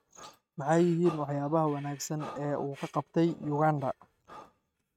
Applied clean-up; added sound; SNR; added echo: neural mask model RNNoise.